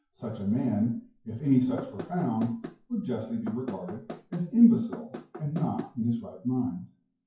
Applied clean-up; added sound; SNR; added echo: classical method WPE with log-MMSE.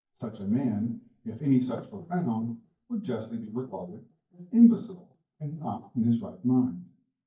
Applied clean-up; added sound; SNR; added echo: neural mask model DeepFilterNet 3.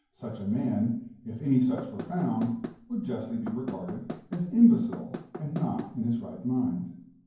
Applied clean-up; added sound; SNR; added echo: none; Knock / Wood; 12 dB; reverberation time 0.9 s.